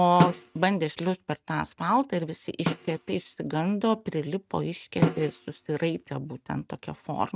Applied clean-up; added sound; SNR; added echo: neural mask model RNNoise.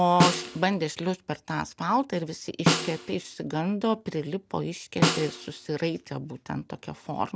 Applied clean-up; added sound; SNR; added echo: none; Snare drum; 2 dB; none.